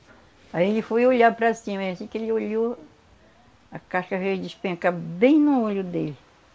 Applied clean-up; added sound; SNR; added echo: none; none; none; none.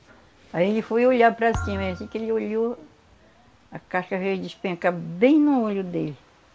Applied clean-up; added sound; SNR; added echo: none; Thump, thud; 12 dB; none.